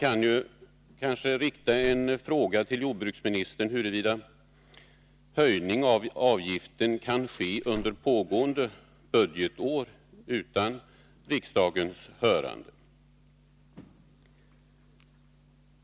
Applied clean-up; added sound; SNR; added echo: none; Slam; 16 dB; none.